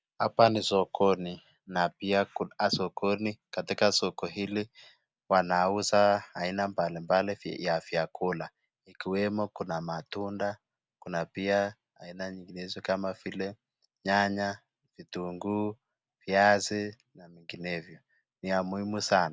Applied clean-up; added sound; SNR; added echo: none; none; none; none.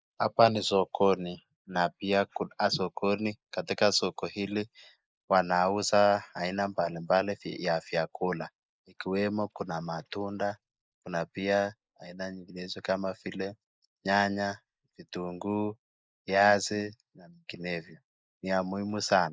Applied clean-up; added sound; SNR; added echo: neural mask model Resemble Enhance denoiser.